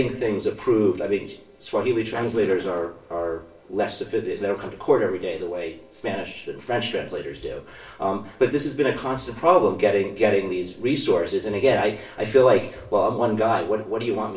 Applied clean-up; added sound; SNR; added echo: neural separator model SepFormer DNS4.